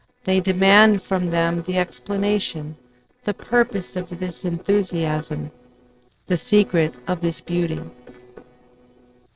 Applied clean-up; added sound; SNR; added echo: neural separator model SepFormer DNS4.